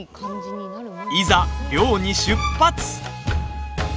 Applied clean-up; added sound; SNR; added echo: none; Bowed string instrument; 9 dB; none.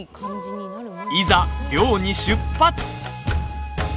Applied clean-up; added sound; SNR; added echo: none; none; none; none.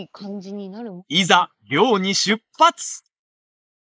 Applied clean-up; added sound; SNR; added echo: neural mask model Resemble Enhance denoiser.